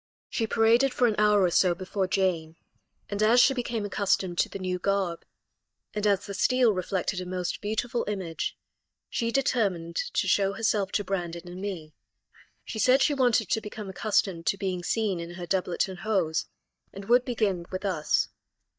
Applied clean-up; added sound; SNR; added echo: neural mask model DeepFilterNet 3.